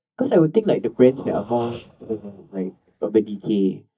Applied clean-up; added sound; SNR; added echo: neural mask model DeepFilterNet 3.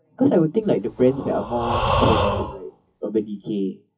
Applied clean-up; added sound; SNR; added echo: classical method WPE with log-MMSE.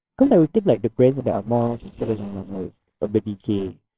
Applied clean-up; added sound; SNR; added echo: neural separator model SepFormer WHAMR!.